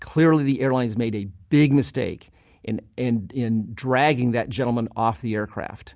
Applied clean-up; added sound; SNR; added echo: none; none; none; none.